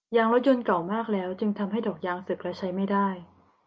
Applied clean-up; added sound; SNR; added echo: none; none; none; none.